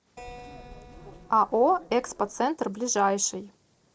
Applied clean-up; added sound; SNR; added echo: neural separator model SepFormer DNS4.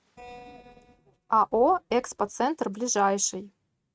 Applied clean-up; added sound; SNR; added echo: neural mask model RNNoise.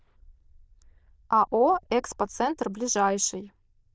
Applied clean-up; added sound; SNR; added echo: neural diffusion model UNIVERSE++.